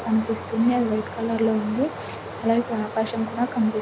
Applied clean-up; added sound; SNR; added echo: none; Stream; 10 dB; none.